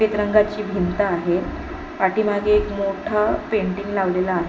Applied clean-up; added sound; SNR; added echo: none; none; none; reverberation time 1.0 s.